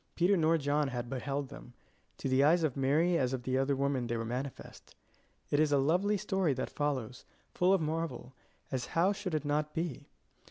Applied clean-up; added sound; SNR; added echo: none; none; none; none.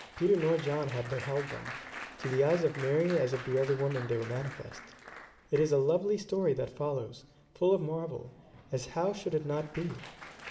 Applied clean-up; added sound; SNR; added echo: none; Applause; 15 dB; reverberation time 0.9 s.